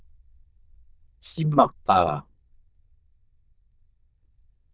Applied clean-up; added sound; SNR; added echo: neural diffusion model UNIVERSE++.